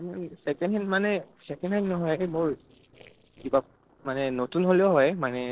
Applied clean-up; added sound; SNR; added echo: neural separator model SepFormer DNS4.